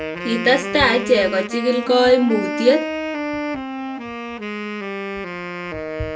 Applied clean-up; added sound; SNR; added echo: none; Wind instrument, woodwind instrument; 6 dB; reverberation time 0.2 s.